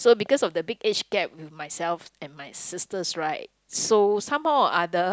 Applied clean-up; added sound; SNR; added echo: none; none; none; none.